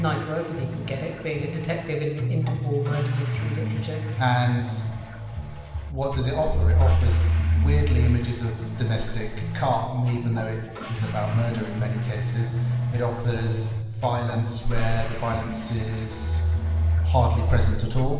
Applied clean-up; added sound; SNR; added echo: none; Toilet flush / Water; 17 dB; reverberation time 1.2 s.